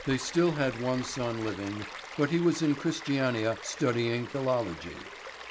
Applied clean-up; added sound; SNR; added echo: none; Stream; 13 dB; none.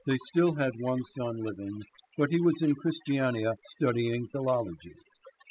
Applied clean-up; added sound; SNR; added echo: classical method spectral subtraction.